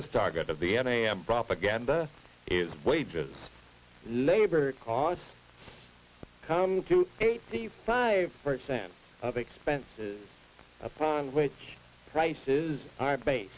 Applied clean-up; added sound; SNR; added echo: none; none; none; none.